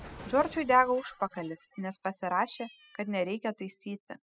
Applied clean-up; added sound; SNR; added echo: classical method spectral subtraction.